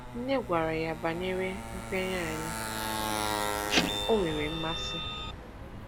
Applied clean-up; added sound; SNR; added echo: none; Printer + Motorcycle; 0 dB; none.